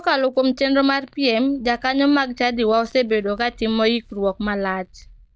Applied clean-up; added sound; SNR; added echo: neural mask model DeepFilterNet 3.